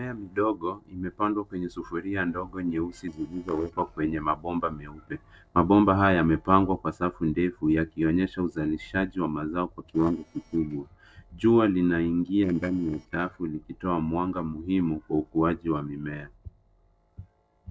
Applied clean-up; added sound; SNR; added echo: neural separator model SepFormer DNS4.